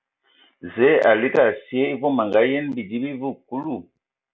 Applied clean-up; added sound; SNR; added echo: none; none; none; none.